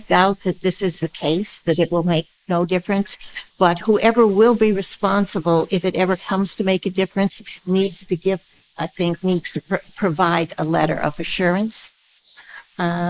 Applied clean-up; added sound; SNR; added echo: neural mask model Resemble Enhance denoiser.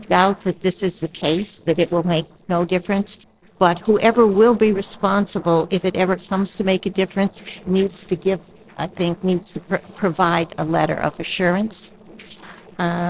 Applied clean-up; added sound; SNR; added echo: neural separator model SepFormer DNS4.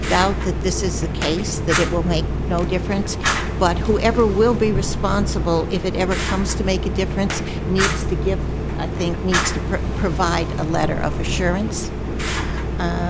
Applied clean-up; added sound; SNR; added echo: none; Fire; 1 dB; none.